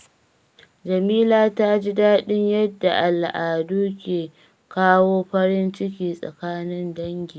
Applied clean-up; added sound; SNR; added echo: none; none; none; none.